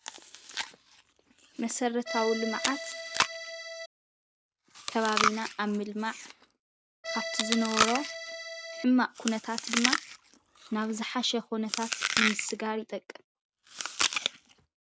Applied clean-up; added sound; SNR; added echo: none; Accordion + Chewing, mastication; 1 dB; none.